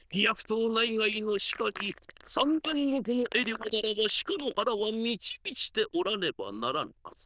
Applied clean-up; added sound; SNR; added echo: neural diffusion model UNIVERSE++.